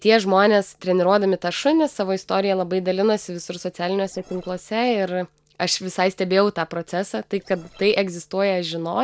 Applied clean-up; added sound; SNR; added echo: neural separator model SepFormer DNS4.